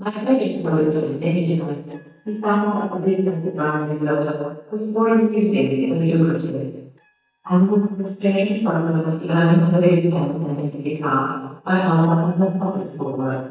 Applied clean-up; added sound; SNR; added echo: neural mask model DeepFilterNet 3.